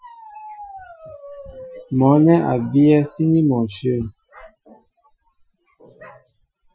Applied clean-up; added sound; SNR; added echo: classical method Wiener filter.